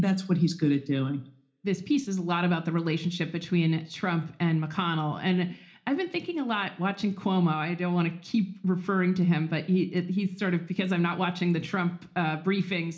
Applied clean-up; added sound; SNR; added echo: none; none; none; reverberation time 0.4 s.